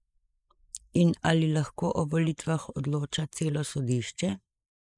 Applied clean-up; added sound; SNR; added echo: neural mask model Resemble Enhance denoiser.